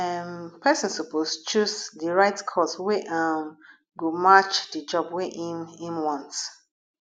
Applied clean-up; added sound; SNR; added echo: none; none; none; none.